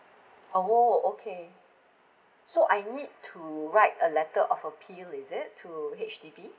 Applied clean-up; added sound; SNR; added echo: none; none; none; none.